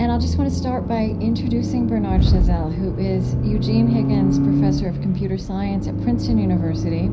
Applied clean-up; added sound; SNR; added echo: none; Accelerating, revving, vroom; -2 dB; reverberation time 0.4 s.